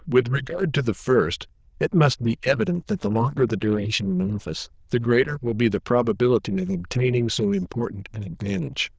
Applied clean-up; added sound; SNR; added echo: neural diffusion model UNIVERSE++.